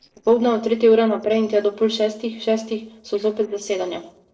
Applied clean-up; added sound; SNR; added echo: neural separator model SepFormer DNS4.